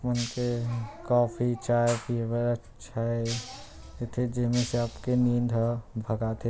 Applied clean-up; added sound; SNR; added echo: none; Shatter; 16 dB; none.